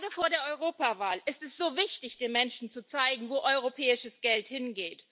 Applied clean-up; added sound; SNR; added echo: none; none; none; none.